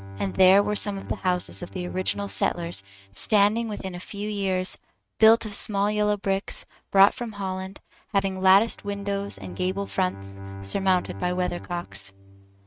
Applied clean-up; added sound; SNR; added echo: neural mask model RNNoise.